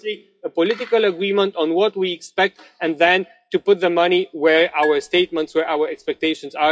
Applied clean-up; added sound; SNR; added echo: classical method WPE with log-MMSE.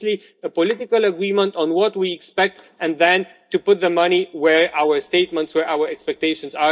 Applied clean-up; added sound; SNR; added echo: neural mask model DeepFilterNet 3.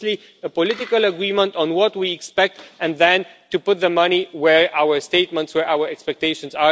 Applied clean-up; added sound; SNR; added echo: none; none; none; none.